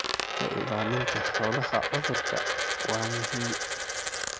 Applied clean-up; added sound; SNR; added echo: none; Coin (dropping); -3 dB; none.